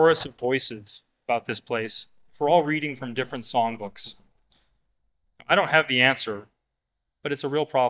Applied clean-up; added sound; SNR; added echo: neural mask model DeepFilterNet 3.